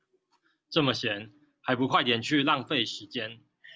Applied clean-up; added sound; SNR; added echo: none; none; none; none.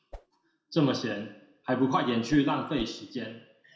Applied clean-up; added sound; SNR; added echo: none; Whoosh, swoosh, swish; 19 dB; reverberation time 0.6 s.